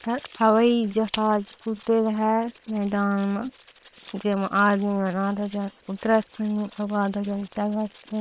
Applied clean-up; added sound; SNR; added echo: neural separator model SepFormer WHAM!.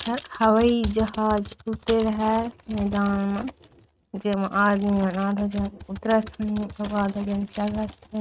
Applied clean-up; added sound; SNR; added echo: neural mask model RNNoise.